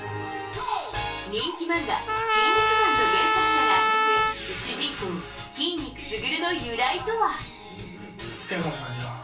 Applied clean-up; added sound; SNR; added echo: none; Trumpet; -5 dB; reverberation time 0.2 s.